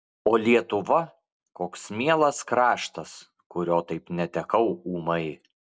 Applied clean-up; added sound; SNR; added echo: none; none; none; none.